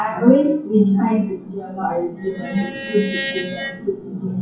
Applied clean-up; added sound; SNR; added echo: classical method WPE with log-MMSE.